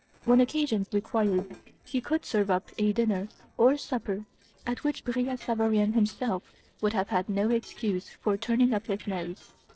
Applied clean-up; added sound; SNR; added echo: neural separator model SepFormer DNS4.